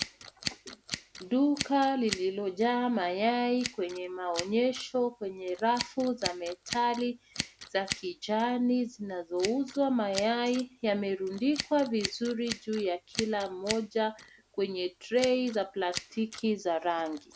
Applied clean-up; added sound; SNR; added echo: none; Scissors; 12 dB; none.